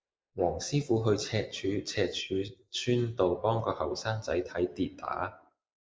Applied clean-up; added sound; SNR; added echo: neural mask model Resemble Enhance denoiser.